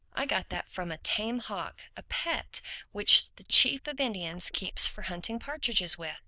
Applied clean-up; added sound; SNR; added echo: neural diffusion model UNIVERSE++.